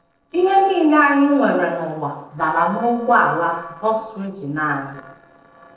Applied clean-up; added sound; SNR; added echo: neural separator model SepFormer DNS4.